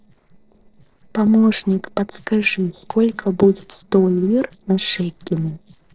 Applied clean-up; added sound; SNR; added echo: neural separator model SepFormer DNS4.